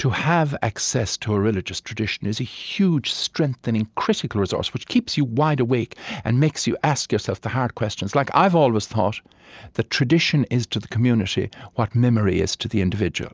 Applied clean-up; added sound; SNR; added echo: none; none; none; none.